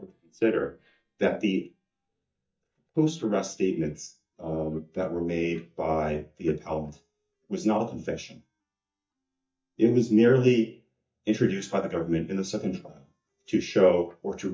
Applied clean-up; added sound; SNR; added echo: neural mask model DeepFilterNet 3.